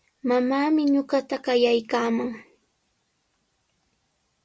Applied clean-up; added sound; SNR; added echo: none; none; none; none.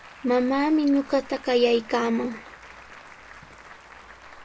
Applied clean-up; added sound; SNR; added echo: none; Applause; 19 dB; none.